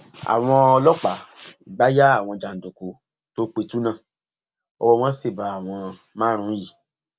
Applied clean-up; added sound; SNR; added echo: none; none; none; none.